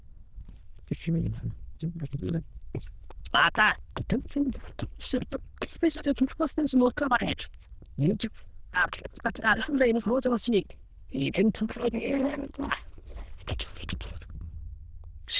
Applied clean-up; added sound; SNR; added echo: neural diffusion model UNIVERSE++.